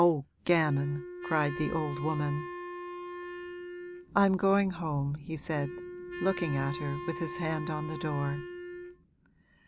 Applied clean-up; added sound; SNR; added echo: none; Wind instrument, woodwind instrument; 9 dB; none.